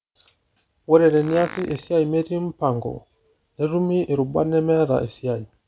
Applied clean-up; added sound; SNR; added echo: none; Fart; 18 dB; none.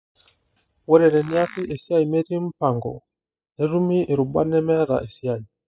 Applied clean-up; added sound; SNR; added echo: classical method spectral subtraction.